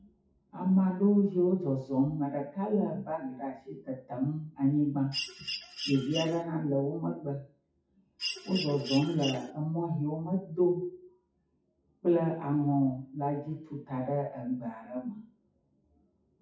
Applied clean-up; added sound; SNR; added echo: classical method WPE with log-MMSE.